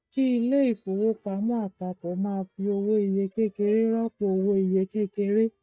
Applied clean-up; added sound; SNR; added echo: neural mask model DeepFilterNet 3.